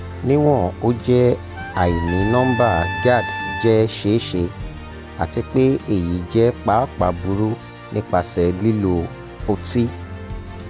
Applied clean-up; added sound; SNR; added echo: none; Trumpet + Musical instrument; 11 dB; none.